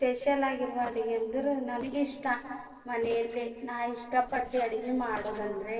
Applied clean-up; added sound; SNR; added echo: neural separator model SepFormer DNS4.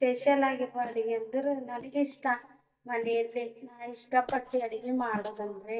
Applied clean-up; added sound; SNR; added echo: neural mask model DeepFilterNet 3.